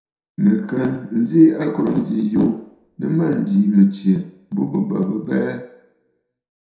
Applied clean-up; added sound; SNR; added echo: none; none; none; reverberation time 0.6 s.